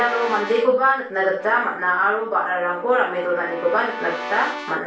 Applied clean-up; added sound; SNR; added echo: none; Keyboard (musical) / Brass instrument; 12 dB; reverberation time 0.4 s.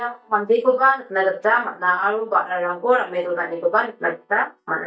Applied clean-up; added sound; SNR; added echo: neural mask model DeepFilterNet 3.